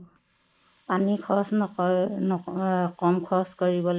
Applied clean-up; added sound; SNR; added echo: neural mask model Resemble Enhance denoiser.